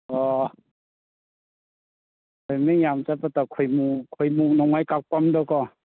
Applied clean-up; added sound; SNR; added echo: none; none; none; none.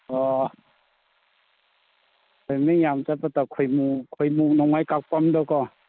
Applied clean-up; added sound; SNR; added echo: neural mask model Resemble Enhance denoiser.